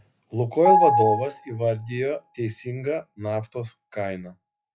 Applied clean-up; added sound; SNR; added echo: classical method log-MMSE.